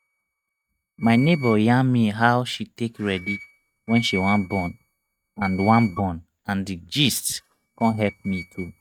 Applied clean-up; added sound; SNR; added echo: neural mask model RNNoise.